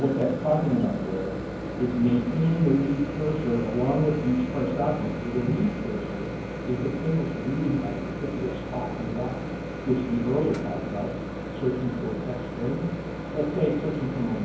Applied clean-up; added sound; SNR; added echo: none; Microwave oven; 7 dB; reverberation time 0.9 s.